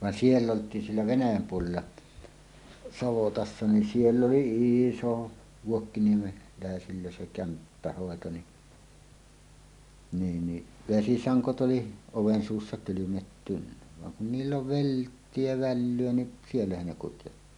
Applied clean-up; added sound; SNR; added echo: none; none; none; none.